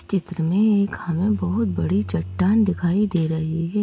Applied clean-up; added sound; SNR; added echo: none; Bowed string instrument; 13 dB; none.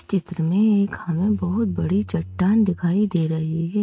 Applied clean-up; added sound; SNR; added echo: neural mask model RNNoise.